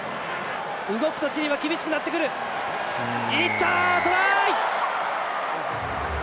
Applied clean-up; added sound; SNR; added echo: none; none; none; none.